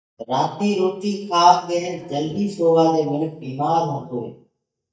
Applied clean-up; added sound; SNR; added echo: neural mask model DeepFilterNet 3.